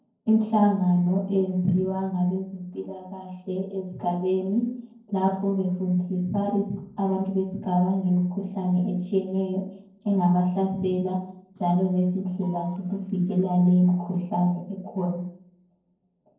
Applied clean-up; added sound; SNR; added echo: neural separator model SepFormer DNS4.